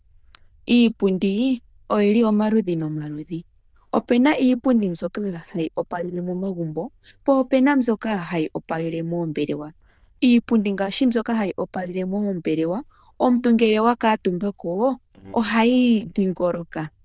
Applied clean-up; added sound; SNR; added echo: neural diffusion model UNIVERSE++.